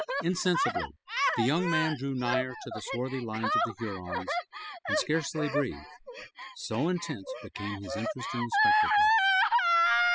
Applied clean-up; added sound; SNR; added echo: classical method spectral subtraction.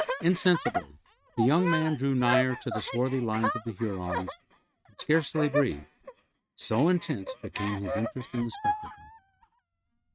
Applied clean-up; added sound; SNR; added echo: neural mask model RNNoise.